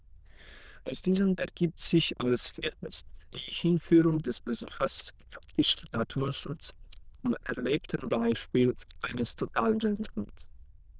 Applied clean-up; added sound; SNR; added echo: neural diffusion model UNIVERSE++.